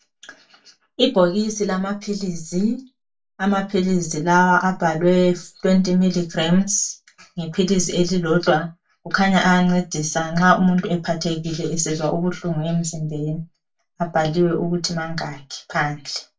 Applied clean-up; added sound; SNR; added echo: none; none; none; reverberation time 0.2 s.